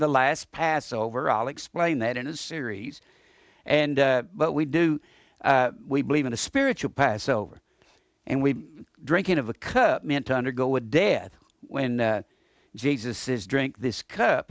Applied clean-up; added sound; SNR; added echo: none; none; none; none.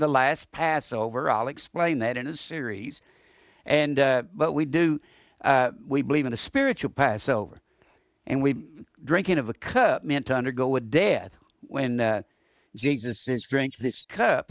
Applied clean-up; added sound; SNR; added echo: neural mask model Resemble Enhance denoiser.